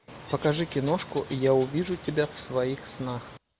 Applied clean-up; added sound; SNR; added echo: none; Water / Bird; 15 dB; none.